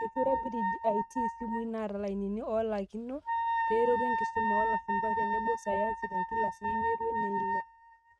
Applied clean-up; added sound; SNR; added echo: neural mask model RNNoise.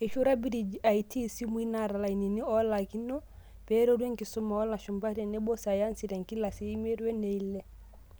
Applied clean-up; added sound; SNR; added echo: none; none; none; none.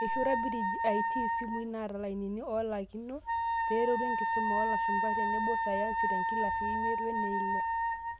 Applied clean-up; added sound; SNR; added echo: none; Wind instrument, woodwind instrument; -3 dB; none.